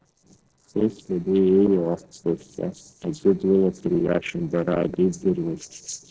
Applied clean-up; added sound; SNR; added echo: neural separator model SepFormer DNS4.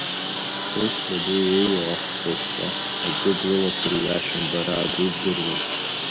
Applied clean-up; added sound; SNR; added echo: none; Engine; 0 dB; none.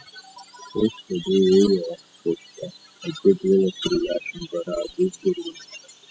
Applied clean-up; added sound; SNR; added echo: classical method spectral subtraction.